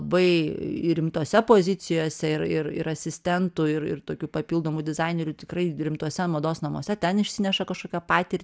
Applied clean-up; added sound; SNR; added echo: none; none; none; none.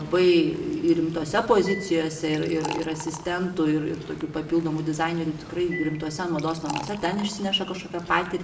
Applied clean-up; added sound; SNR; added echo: none; Liquid; 15 dB; reverberation time 0.7 s.